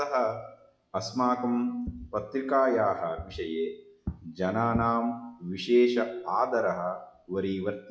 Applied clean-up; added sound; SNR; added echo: classical method log-MMSE.